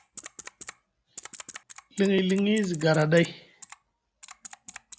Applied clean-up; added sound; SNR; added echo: none; Typing; 18 dB; none.